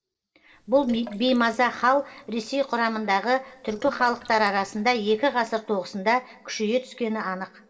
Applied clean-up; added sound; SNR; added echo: neural separator model SepFormer DNS4.